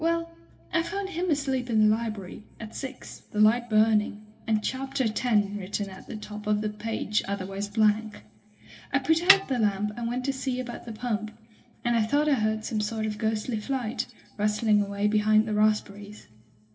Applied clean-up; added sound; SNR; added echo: none; Snare drum; 1 dB; reverberation time 1.1 s.